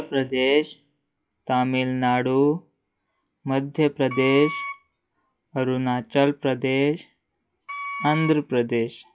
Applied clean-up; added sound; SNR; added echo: classical method log-MMSE.